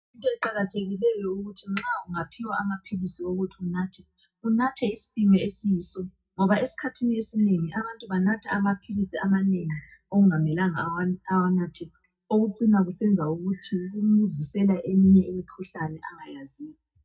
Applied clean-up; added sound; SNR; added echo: none; none; none; reverberation time 0.4 s.